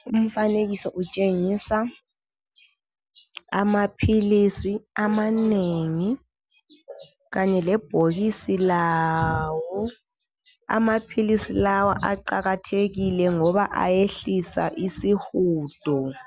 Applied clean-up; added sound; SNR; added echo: none; none; none; none.